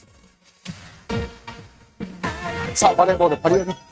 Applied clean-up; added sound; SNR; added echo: neural mask model RNNoise.